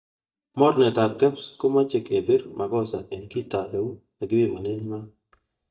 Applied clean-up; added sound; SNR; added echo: neural mask model DeepFilterNet 3.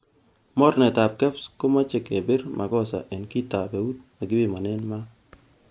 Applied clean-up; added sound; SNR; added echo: none; none; none; none.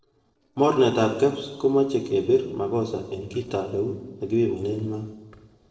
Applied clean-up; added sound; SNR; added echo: neural separator model SepFormer DNS4.